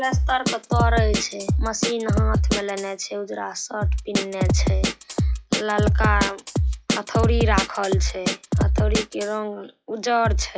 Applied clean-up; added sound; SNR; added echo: classical method log-MMSE.